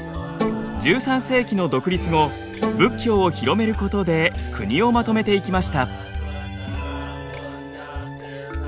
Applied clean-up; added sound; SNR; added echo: none; Bowed string instrument; 7 dB; none.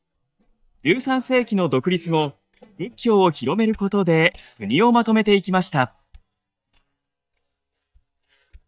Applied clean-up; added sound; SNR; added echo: neural mask model DeepFilterNet 3.